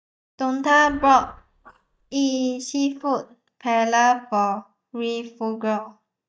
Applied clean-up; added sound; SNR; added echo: neural mask model DeepFilterNet 3.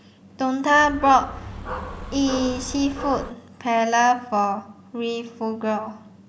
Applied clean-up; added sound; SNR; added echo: none; Dog; 10 dB; none.